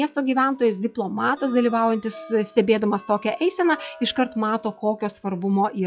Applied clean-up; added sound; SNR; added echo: classical method log-MMSE.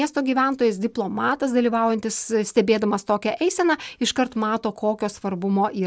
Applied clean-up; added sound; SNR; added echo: none; none; none; none.